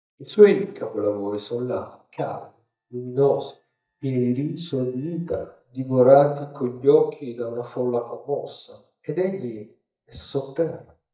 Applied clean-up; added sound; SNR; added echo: neural mask model DeepFilterNet 3.